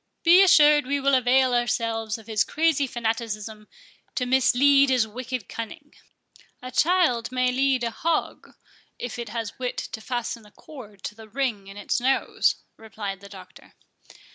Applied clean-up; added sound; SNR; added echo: none; none; none; none.